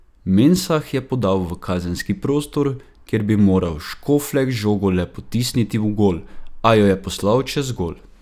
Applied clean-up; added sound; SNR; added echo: none; none; none; none.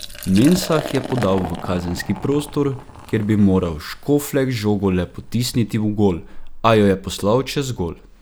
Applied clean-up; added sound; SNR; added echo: none; Liquid; 15 dB; none.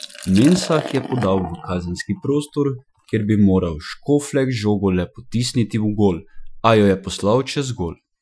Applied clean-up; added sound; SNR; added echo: classical method Wiener filter.